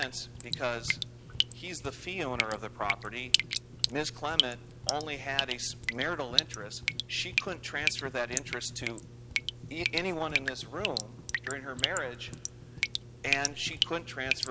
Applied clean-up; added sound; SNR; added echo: none; Drip; -2 dB; none.